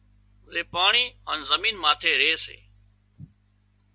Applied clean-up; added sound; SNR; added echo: none; none; none; none.